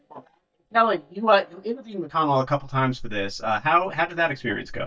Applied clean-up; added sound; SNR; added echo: neural mask model DeepFilterNet 3.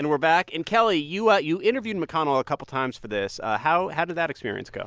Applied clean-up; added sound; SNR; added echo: none; none; none; none.